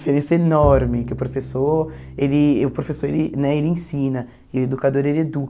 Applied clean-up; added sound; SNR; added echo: none; Bowed string instrument; 11 dB; none.